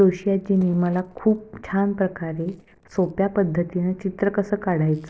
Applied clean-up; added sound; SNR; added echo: neural separator model SepFormer DNS4.